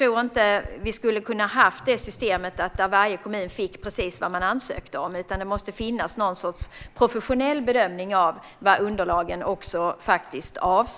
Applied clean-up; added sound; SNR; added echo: none; Typing; 18 dB; none.